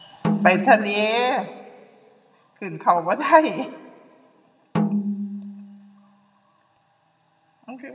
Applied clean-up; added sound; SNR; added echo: none; Snare drum; 5 dB; reverberation time 1.1 s.